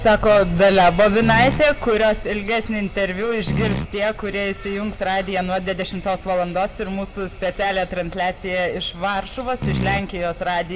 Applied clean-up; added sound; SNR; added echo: none; Fart; 5 dB; reverberation time 1.4 s.